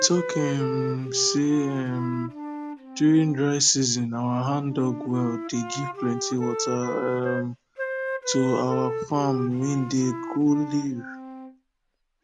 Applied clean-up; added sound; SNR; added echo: none; Wind instrument, woodwind instrument; 8 dB; none.